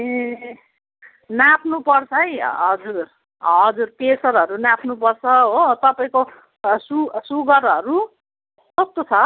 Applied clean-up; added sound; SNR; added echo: none; none; none; none.